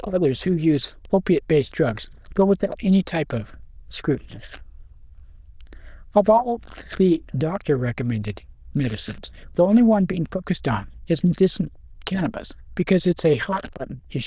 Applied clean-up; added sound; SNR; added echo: neural diffusion model UNIVERSE++.